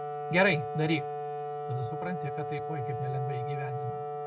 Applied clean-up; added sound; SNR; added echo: neural mask model RNNoise.